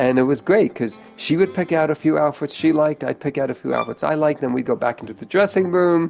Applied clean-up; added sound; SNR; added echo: none; Bowed string instrument; 17 dB; none.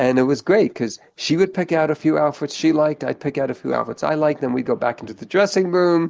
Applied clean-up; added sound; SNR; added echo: neural mask model Resemble Enhance denoiser.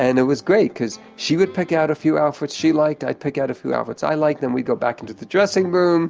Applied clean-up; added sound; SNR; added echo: none; none; none; none.